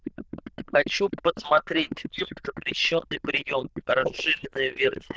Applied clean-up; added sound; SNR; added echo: neural diffusion model UNIVERSE++.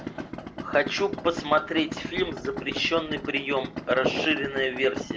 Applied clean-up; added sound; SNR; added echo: none; Idling; 9 dB; none.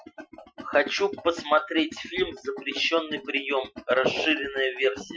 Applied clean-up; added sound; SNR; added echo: classical method Wiener filter.